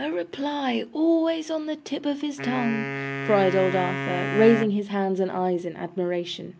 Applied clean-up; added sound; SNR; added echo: none; Wind instrument, woodwind instrument; 7 dB; none.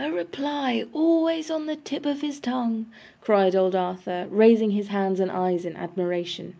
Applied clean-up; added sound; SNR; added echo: none; none; none; none.